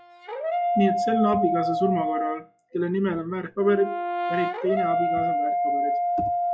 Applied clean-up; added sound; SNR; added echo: classical method log-MMSE.